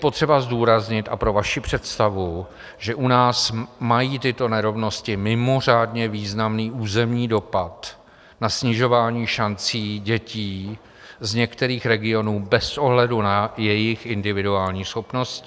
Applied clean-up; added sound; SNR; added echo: none; none; none; none.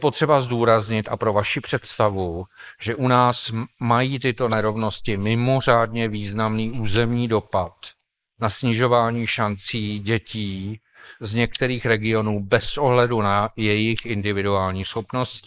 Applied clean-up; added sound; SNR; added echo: neural mask model Resemble Enhance denoiser.